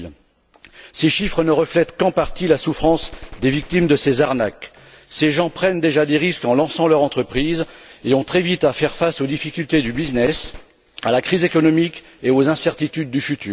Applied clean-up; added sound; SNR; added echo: none; Gunshot, gunfire; 19 dB; none.